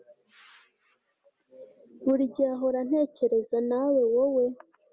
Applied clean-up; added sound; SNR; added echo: none; none; none; none.